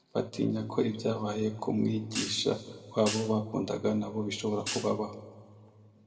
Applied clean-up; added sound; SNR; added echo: none; Hi-hat; 10 dB; reverberation time 1.4 s.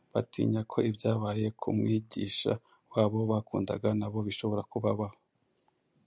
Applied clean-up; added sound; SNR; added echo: none; none; none; none.